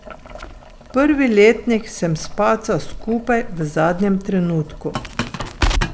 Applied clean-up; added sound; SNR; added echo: none; Boiling + Crackle; 8 dB; none.